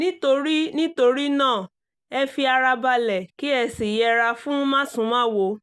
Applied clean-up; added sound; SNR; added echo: none; none; none; none.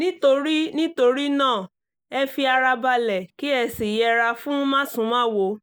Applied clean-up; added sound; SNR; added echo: neural mask model Resemble Enhance denoiser.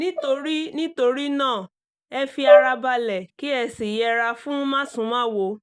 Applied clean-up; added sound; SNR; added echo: neural mask model DeepFilterNet 3.